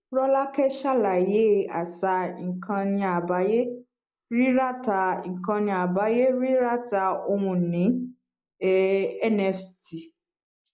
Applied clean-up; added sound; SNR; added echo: neural mask model Resemble Enhance denoiser.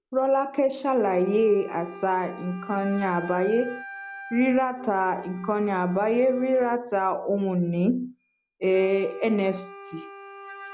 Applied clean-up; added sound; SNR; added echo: none; Wind instrument, woodwind instrument; 18 dB; none.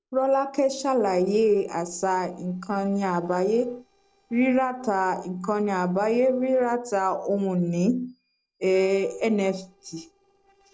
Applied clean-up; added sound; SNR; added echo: neural separator model SepFormer DNS4.